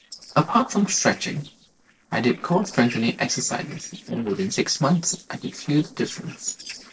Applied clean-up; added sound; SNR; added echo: neural separator model SepFormer DNS4.